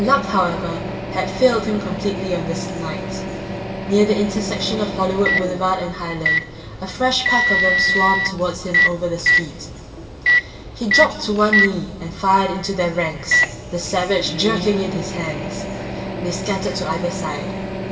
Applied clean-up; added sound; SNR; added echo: none; Microwave oven; 1 dB; reverberation time 2.4 s.